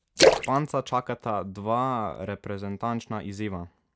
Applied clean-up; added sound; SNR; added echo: none; Splash, splatter; -4 dB; none.